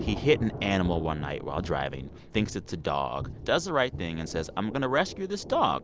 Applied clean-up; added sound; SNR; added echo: none; Thunder / Rain; 10 dB; none.